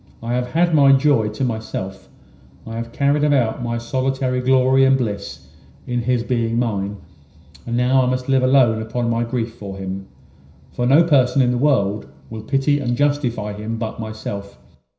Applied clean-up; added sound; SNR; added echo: none; none; none; reverberation time 0.5 s.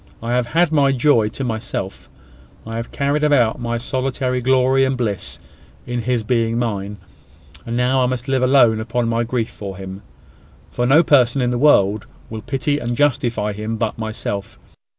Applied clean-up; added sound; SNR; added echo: none; none; none; none.